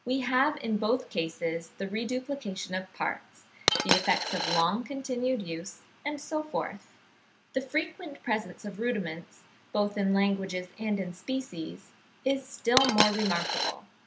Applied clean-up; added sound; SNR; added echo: none; Coin (dropping); -3 dB; none.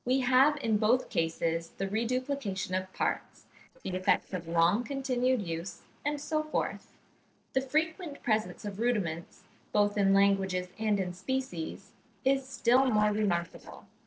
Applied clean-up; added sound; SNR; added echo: neural separator model SepFormer DNS4.